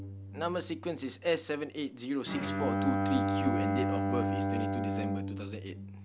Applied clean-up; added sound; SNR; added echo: none; Bowed string instrument; -2 dB; none.